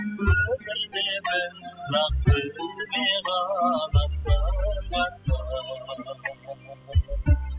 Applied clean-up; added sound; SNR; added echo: classical method spectral subtraction.